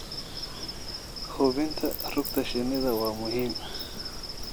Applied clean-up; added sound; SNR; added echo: none; Insect; 0 dB; none.